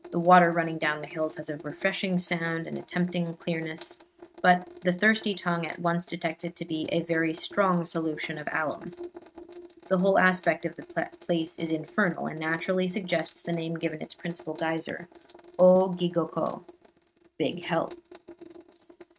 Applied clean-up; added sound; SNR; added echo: neural mask model RNNoise.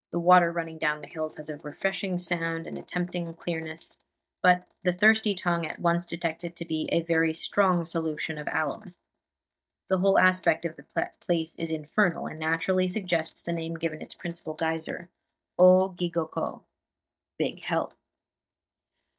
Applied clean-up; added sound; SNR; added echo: neural mask model DeepFilterNet 3.